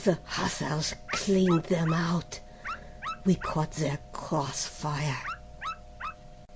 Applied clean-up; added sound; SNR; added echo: none; Dog; 11 dB; none.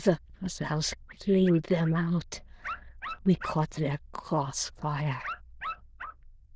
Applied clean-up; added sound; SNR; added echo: neural diffusion model UNIVERSE++.